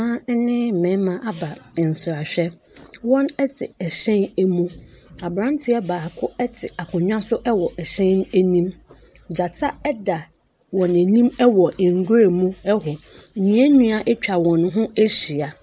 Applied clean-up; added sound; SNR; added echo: none; none; none; none.